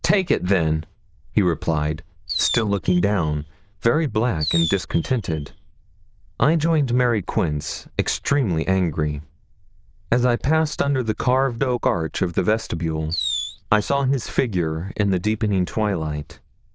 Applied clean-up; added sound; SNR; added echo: neural diffusion model UNIVERSE++.